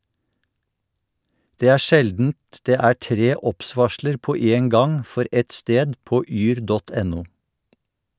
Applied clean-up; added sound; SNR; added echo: none; none; none; none.